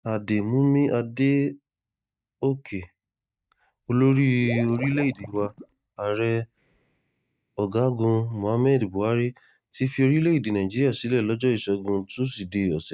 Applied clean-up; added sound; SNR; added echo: neural mask model DeepFilterNet 3.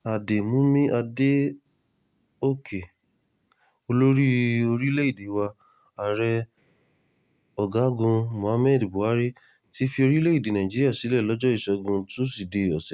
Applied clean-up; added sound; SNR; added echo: none; none; none; none.